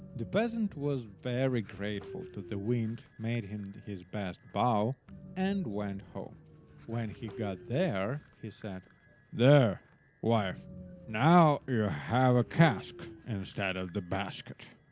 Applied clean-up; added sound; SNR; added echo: none; Train; 19 dB; none.